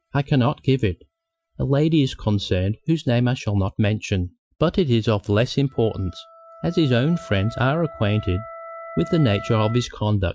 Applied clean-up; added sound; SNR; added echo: classical method Wiener filter.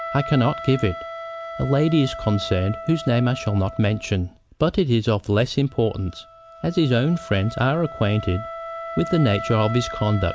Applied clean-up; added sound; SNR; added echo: none; Wind instrument, woodwind instrument; 12 dB; none.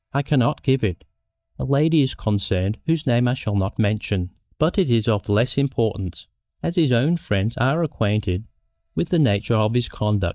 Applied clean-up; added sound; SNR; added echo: neural mask model DeepFilterNet 3.